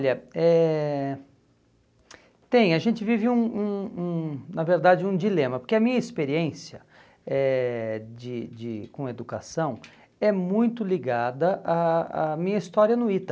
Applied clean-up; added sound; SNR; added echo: none; none; none; none.